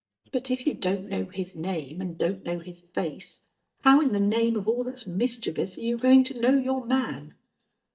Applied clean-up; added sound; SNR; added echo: neural mask model DeepFilterNet 3.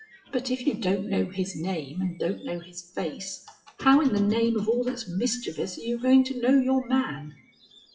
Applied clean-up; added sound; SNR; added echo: classical method WPE with log-MMSE.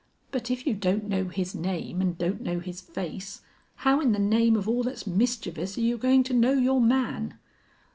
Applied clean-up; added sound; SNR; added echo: none; none; none; none.